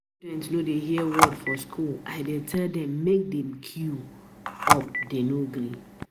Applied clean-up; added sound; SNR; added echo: none; Telephone; 0 dB; none.